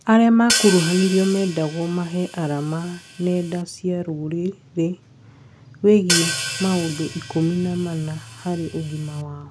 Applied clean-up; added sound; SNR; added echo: none; Hi-hat; 6 dB; none.